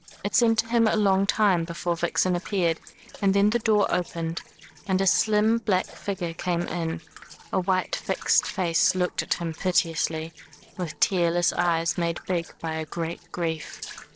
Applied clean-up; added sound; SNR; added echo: neural separator model SepFormer DNS4.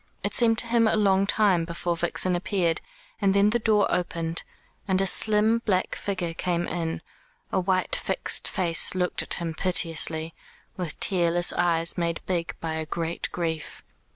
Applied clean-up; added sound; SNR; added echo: none; none; none; none.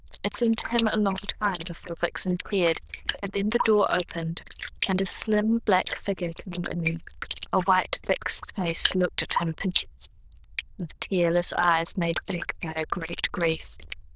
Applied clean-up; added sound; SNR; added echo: neural diffusion model UNIVERSE++.